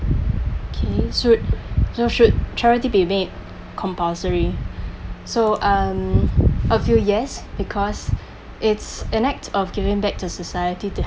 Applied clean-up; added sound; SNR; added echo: none; none; none; none.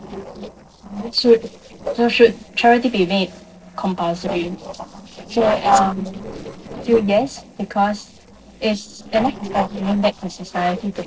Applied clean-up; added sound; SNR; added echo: neural separator model SepFormer DNS4.